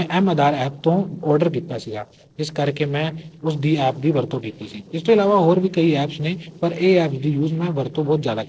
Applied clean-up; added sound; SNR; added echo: neural separator model SepFormer DNS4.